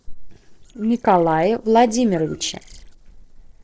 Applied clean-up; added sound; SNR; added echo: neural separator model SepFormer DNS4.